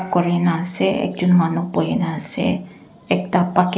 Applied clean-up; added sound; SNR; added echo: none; none; none; none.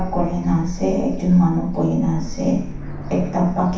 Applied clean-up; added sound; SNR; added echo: none; Aircraft; 8 dB; reverberation time 0.7 s.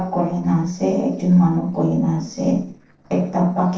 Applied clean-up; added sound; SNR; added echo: neural separator model SepFormer DNS4.